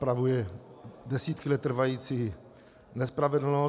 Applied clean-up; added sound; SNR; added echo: none; none; none; none.